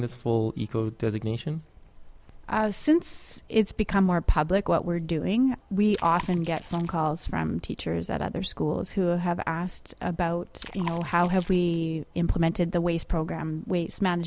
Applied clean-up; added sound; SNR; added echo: none; Chewing, mastication; 16 dB; none.